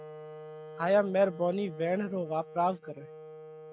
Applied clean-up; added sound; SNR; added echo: neural mask model RNNoise.